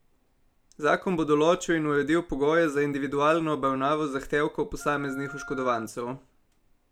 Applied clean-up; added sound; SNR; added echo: none; Wind instrument, woodwind instrument; 17 dB; none.